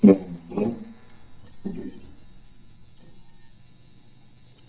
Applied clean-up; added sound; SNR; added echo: neural mask model DeepFilterNet 3.